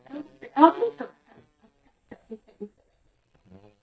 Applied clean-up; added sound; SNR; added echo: neural mask model DeepFilterNet 3.